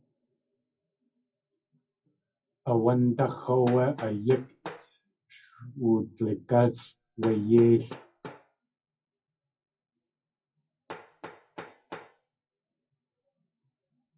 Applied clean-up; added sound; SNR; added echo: classical method WPE with log-MMSE.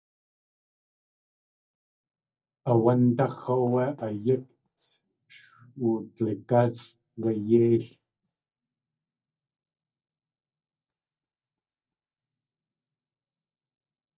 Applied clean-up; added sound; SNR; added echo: neural mask model DeepFilterNet 3.